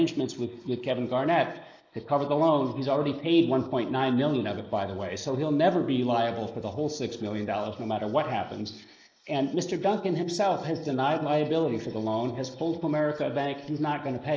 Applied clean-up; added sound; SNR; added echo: neural mask model Resemble Enhance denoiser.